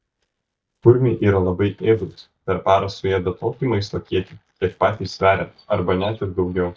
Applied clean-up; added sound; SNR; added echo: neural mask model DeepFilterNet 3.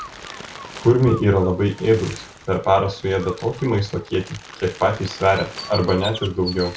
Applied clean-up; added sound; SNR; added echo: none; Crumpling, crinkling + Bird; 15 dB; none.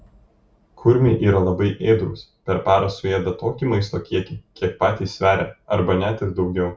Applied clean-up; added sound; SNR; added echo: none; none; none; none.